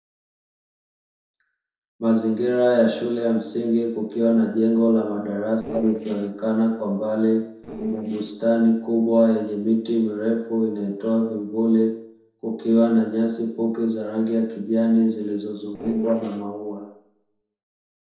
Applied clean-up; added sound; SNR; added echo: neural separator model SepFormer DNS4.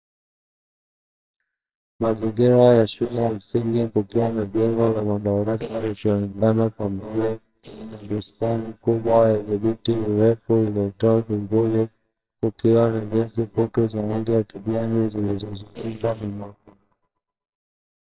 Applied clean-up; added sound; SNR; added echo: neural separator model SepFormer WHAMR!.